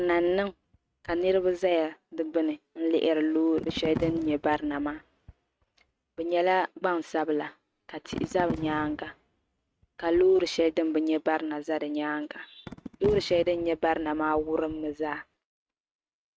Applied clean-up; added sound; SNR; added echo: neural mask model RNNoise.